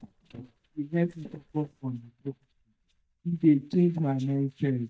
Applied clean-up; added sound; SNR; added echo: neural mask model DeepFilterNet 3.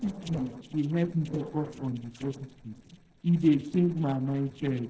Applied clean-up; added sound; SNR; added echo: neural separator model SepFormer DNS4.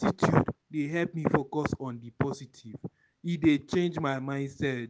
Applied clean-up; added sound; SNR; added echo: none; none; none; none.